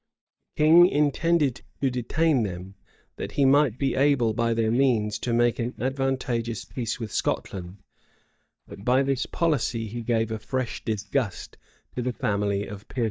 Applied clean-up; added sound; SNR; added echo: neural mask model DeepFilterNet 3.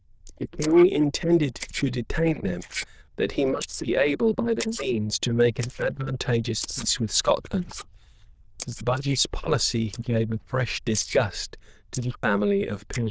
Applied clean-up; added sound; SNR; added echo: neural diffusion model UNIVERSE++.